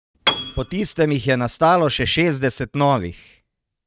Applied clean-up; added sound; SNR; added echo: neural mask model RNNoise.